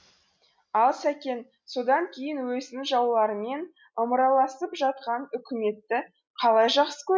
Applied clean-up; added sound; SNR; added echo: none; none; none; none.